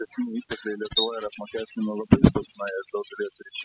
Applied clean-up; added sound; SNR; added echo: classical method spectral subtraction.